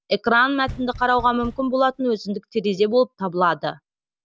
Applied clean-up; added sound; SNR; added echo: none; Knock; 17 dB; none.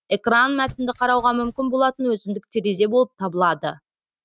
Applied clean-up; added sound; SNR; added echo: neural mask model RNNoise.